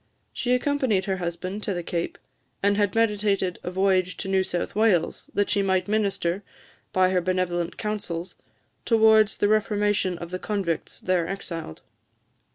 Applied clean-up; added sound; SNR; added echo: none; none; none; none.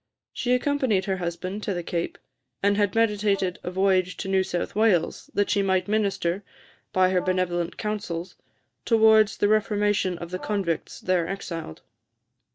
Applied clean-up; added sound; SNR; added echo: neural mask model DeepFilterNet 3.